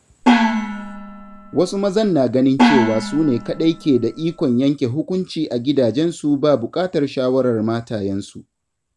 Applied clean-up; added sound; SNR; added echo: none; Gong; 2 dB; none.